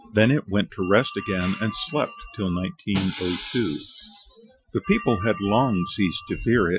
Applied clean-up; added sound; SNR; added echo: classical method Wiener filter.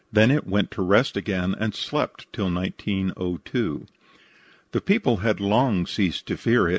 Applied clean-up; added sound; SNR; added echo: none; none; none; none.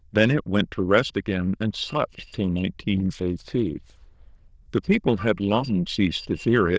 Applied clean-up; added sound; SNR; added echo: neural diffusion model UNIVERSE++.